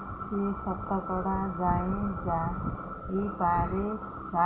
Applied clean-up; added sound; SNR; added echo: none; Frog; 20 dB; none.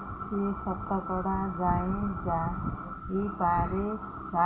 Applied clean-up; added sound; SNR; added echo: none; none; none; none.